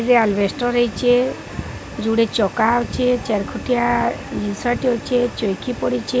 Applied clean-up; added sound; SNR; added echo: none; none; none; none.